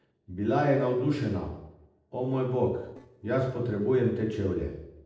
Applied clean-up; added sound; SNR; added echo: neural separator model SepFormer DNS4.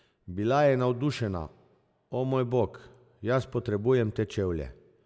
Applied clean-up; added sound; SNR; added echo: none; none; none; none.